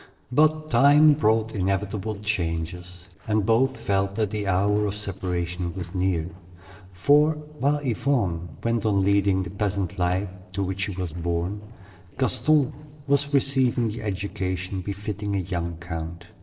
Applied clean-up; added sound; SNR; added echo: neural separator model SepFormer DNS4.